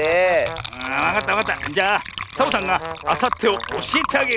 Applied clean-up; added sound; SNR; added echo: none; Water / Liquid; 10 dB; none.